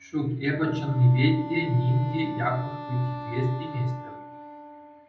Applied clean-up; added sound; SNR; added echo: none; Wind instrument, woodwind instrument; 12 dB; reverberation time 0.6 s.